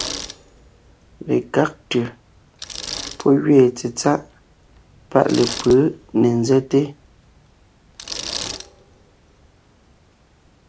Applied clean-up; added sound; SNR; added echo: none; Bicycle; 14 dB; none.